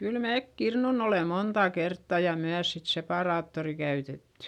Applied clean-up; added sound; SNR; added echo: none; none; none; none.